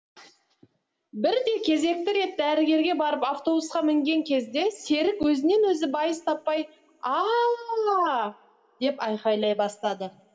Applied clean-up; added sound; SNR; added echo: none; none; none; reverberation time 0.7 s.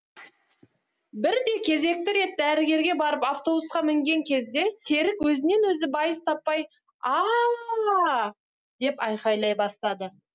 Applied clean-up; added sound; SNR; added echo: none; none; none; none.